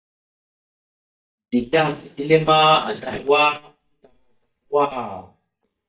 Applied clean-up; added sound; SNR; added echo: neural mask model DeepFilterNet 3.